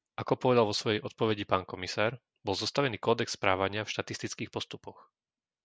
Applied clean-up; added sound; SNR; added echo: none; none; none; none.